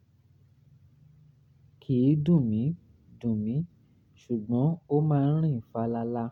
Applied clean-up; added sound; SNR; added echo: none; none; none; none.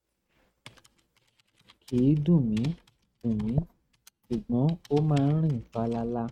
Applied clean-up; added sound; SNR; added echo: neural mask model RNNoise.